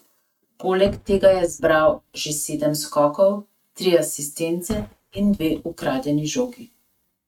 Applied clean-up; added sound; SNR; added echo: neural mask model RNNoise.